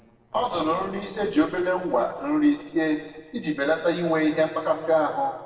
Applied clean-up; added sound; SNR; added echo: neural separator model SepFormer DNS4.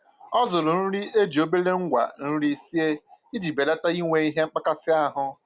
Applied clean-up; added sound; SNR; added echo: none; none; none; none.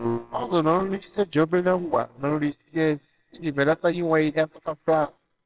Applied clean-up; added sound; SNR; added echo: neural separator model SepFormer WHAMR!.